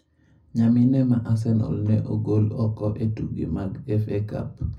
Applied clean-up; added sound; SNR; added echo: none; none; none; reverberation time 0.4 s.